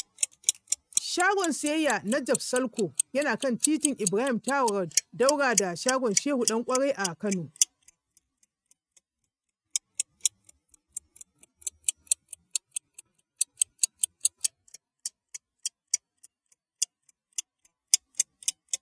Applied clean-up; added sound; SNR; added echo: neural mask model RNNoise.